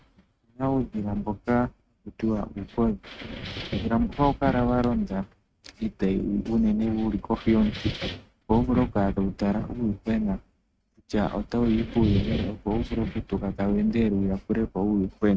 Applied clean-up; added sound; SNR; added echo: neural mask model RNNoise.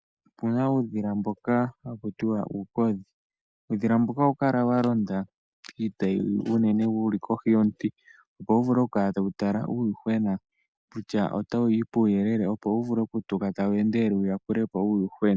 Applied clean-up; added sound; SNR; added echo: none; none; none; none.